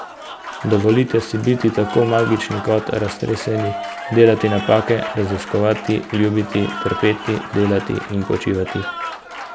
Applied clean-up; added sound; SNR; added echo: none; Applause; 11 dB; none.